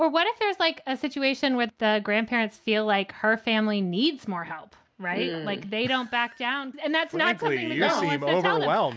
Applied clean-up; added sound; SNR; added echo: none; none; none; none.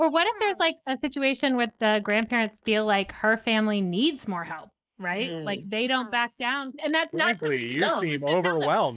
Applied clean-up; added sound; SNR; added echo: neural mask model Resemble Enhance denoiser.